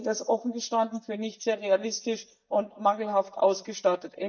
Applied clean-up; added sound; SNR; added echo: neural mask model DeepFilterNet 3.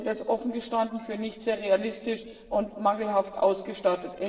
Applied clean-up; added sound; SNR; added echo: neural separator model SepFormer DNS4.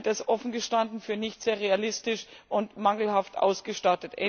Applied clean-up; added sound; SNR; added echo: none; none; none; none.